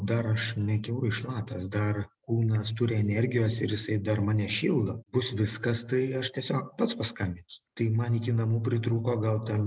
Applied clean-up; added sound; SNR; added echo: none; none; none; none.